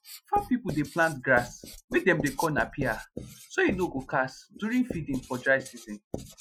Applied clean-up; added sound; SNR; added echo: classical method Wiener filter.